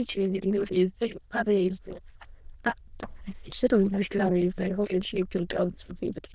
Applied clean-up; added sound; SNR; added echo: neural diffusion model UNIVERSE++.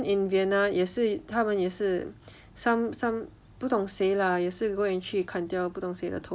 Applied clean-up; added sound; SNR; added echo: none; none; none; none.